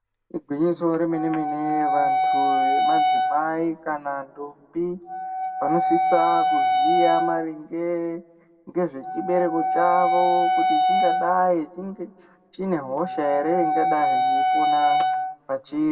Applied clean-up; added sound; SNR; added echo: none; Wind instrument, woodwind instrument; -2 dB; reverberation time 1.2 s.